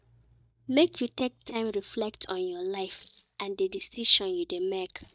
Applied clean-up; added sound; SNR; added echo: neural mask model DeepFilterNet 3.